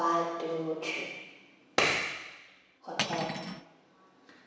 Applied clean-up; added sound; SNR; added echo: none; Cutlery, silverware; 2 dB; reverberation time 1.1 s.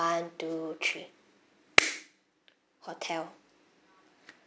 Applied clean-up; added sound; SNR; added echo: none; none; none; none.